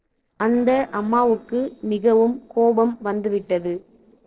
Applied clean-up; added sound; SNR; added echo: neural separator model SepFormer DNS4.